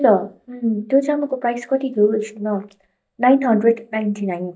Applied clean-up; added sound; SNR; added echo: neural mask model DeepFilterNet 3.